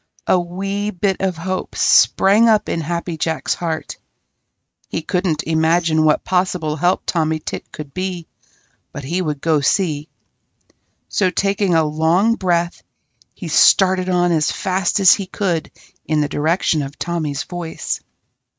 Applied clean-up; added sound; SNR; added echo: neural mask model RNNoise.